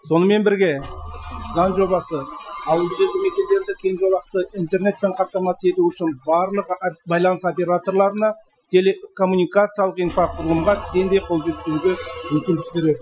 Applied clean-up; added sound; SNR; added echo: classical method Wiener filter.